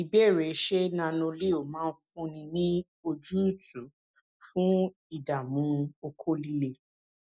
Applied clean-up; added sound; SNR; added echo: none; none; none; none.